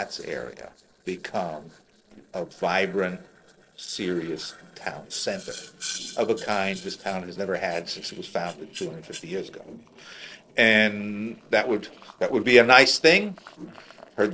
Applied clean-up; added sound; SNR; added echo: neural separator model SepFormer DNS4.